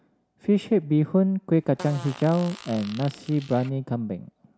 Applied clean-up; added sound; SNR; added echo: none; Fart; 19 dB; none.